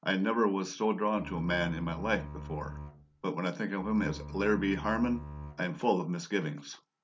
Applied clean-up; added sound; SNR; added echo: none; Bowed string instrument; 12 dB; none.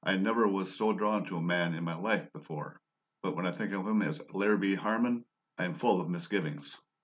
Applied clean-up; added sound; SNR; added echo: none; none; none; none.